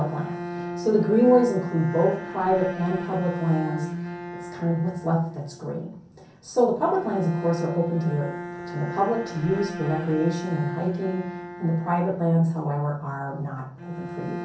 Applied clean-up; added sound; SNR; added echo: none; Bowed string instrument; 10 dB; reverberation time 0.6 s.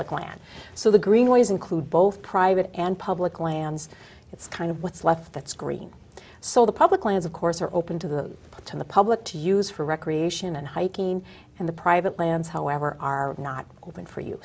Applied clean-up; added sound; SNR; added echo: none; none; none; none.